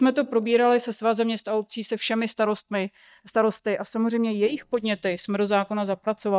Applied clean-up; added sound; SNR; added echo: neural mask model DeepFilterNet 3.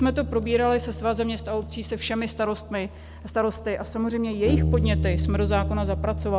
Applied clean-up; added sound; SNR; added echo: none; Bass guitar; 3 dB; none.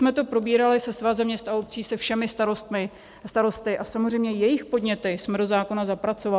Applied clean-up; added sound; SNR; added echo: none; none; none; none.